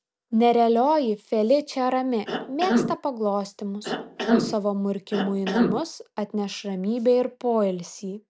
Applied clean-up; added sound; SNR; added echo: none; Cough; 2 dB; none.